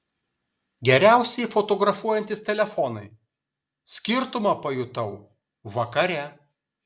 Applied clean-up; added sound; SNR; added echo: none; none; none; none.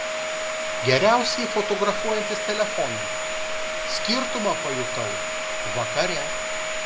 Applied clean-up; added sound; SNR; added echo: none; Domestic sounds, home sounds; 0 dB; none.